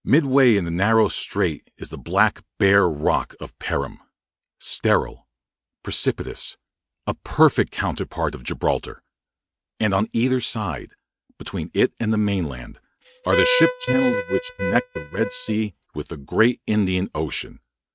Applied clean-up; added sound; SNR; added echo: neural mask model RNNoise.